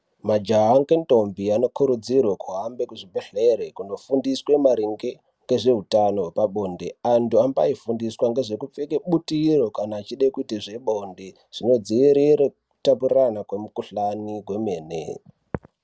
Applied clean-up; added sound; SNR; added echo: none; none; none; none.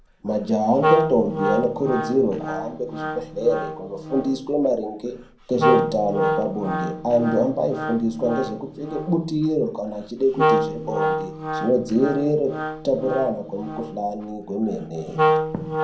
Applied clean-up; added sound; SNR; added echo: none; Wind instrument, woodwind instrument; 3 dB; reverberation time 0.5 s.